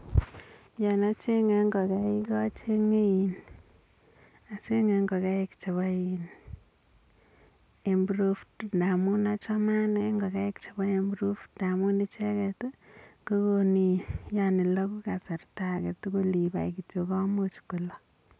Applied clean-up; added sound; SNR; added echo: none; none; none; none.